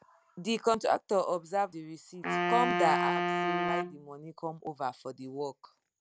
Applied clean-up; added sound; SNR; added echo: none; Wind instrument, woodwind instrument; 0 dB; none.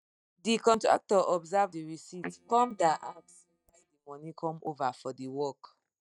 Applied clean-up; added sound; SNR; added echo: neural mask model DeepFilterNet 3.